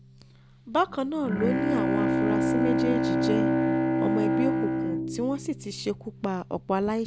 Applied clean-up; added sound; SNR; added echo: none; Bowed string instrument; -3 dB; none.